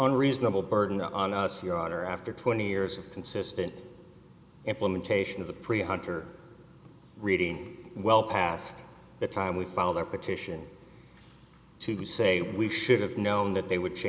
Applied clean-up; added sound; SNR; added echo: none; none; none; none.